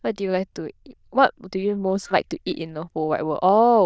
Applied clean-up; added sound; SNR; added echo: neural diffusion model UNIVERSE++.